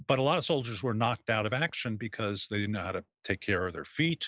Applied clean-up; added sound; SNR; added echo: none; none; none; none.